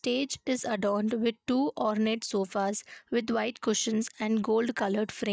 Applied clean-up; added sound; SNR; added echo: neural mask model DeepFilterNet 3.